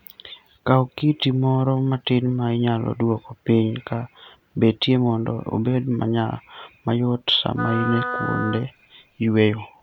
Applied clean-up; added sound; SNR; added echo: none; Wind instrument, woodwind instrument; 8 dB; none.